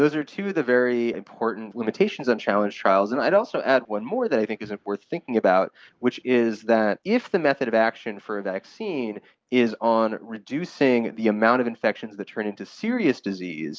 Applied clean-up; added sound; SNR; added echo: none; none; none; none.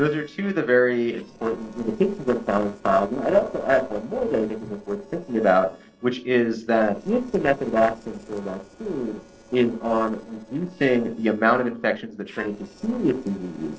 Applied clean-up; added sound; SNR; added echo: neural separator model SepFormer DNS4.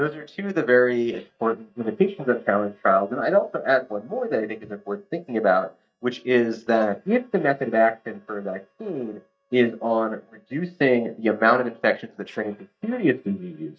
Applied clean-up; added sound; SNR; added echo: neural mask model DeepFilterNet 3.